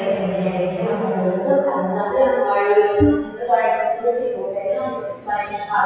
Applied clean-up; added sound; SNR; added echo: classical method WPE with log-MMSE.